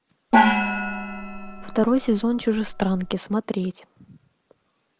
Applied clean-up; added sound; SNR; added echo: none; Gong; -2 dB; none.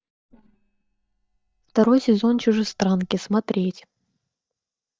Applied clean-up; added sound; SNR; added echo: neural mask model DeepFilterNet 3.